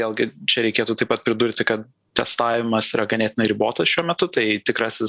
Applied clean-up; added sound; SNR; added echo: none; none; none; none.